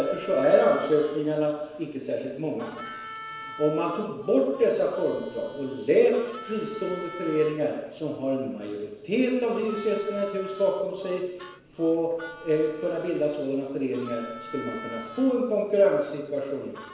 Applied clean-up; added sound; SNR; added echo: none; Harmonica; 17 dB; reverberation time 1.0 s.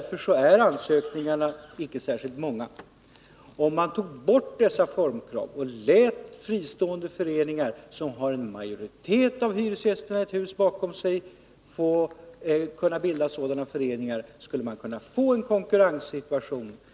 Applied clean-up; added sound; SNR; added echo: none; none; none; none.